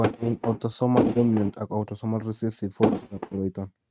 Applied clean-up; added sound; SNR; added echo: neural mask model RNNoise.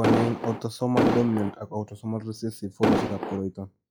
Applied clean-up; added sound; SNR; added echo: classical method log-MMSE.